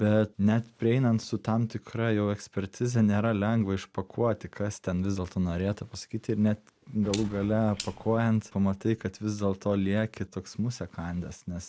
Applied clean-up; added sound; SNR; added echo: none; Clock; 16 dB; none.